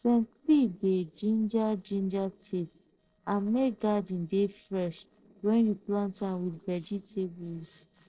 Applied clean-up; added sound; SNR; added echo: neural separator model SepFormer DNS4.